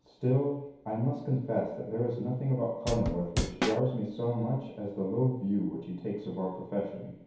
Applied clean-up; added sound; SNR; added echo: none; Drum / Drum kit; 1 dB; reverberation time 2.2 s.